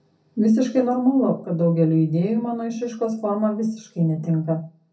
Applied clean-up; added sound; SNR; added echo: none; none; none; reverberation time 0.3 s.